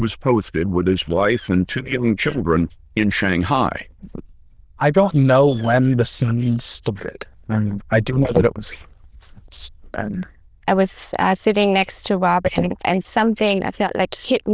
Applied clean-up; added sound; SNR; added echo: neural diffusion model UNIVERSE++.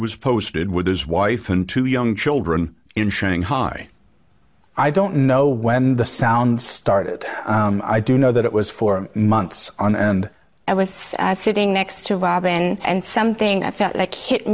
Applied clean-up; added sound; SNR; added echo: none; none; none; none.